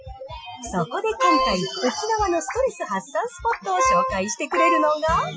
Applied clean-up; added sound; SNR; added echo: classical method Wiener filter.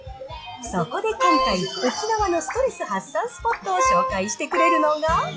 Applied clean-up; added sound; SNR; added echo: classical method log-MMSE.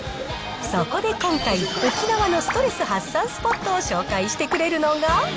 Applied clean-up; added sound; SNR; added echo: none; none; none; none.